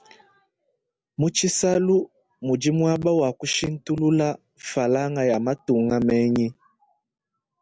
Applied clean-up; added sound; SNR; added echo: none; none; none; none.